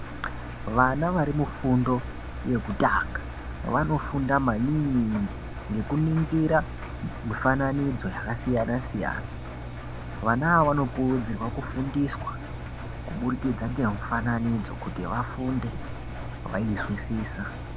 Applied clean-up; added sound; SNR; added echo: none; Engine; 8 dB; none.